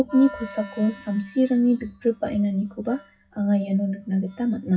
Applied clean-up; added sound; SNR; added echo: classical method WPE with log-MMSE.